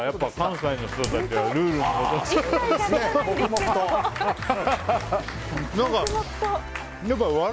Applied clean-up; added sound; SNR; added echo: none; Fire + Applause / Cheering; 12 dB; none.